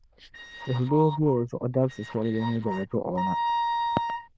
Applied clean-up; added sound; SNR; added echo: neural diffusion model UNIVERSE++.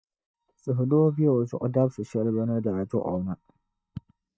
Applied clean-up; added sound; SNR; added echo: neural mask model DeepFilterNet 3.